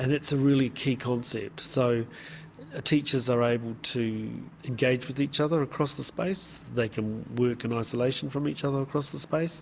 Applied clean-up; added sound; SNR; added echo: none; none; none; none.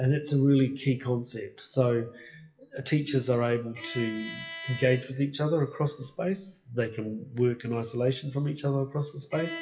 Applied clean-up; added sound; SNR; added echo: classical method WPE with log-MMSE.